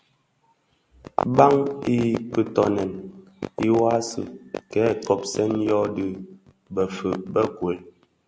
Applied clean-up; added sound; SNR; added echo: none; none; none; none.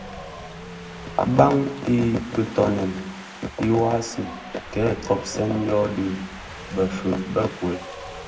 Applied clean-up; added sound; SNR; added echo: none; Wind; 14 dB; reverberation time 0.4 s.